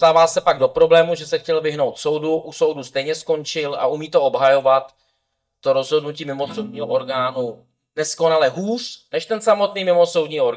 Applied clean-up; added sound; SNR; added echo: neural mask model DeepFilterNet 3.